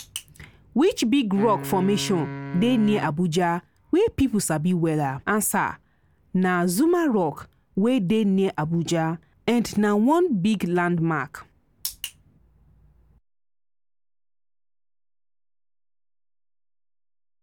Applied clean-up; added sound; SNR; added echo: none; Wind instrument, woodwind instrument; 11 dB; none.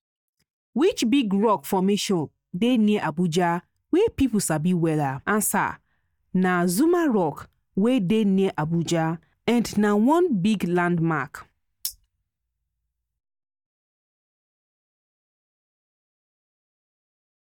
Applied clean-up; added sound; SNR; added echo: neural mask model DeepFilterNet 3.